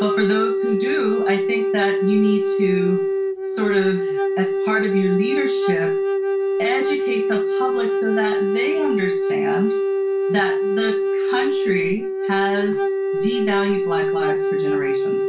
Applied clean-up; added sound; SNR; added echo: none; Wind instrument, woodwind instrument; -4 dB; reverberation time 0.3 s.